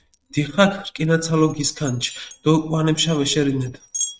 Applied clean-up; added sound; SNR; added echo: neural mask model RNNoise.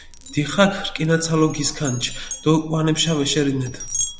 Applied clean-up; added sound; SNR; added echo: none; Glass; 12 dB; none.